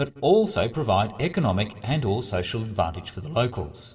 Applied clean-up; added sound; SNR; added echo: none; none; none; reverberation time 2.8 s.